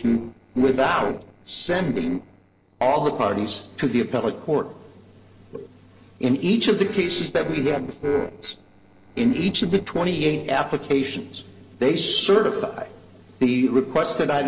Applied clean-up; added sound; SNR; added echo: neural separator model SepFormer DNS4.